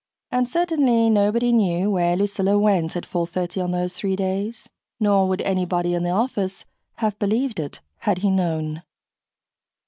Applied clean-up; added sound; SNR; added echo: none; none; none; none.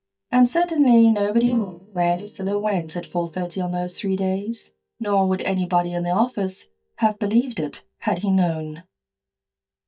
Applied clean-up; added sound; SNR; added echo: neural mask model DeepFilterNet 3.